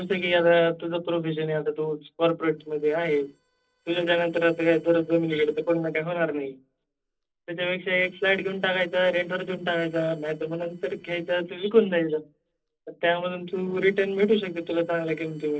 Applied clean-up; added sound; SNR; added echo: neural separator model SepFormer DNS4.